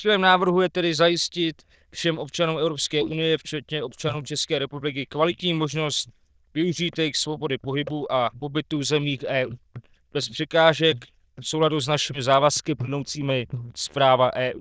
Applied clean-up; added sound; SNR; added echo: neural diffusion model UNIVERSE++.